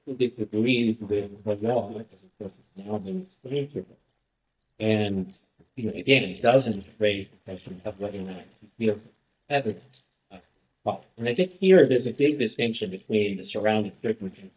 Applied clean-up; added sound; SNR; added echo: neural mask model DeepFilterNet 3.